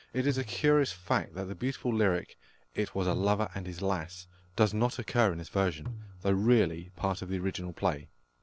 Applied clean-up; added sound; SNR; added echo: none; Tabla; 16 dB; none.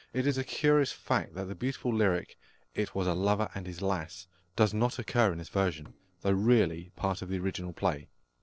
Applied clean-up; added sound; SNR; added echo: neural separator model SepFormer DNS4.